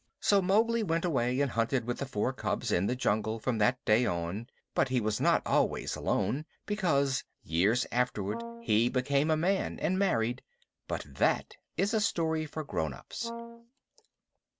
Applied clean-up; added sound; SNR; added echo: none; Brass instrument; 11 dB; none.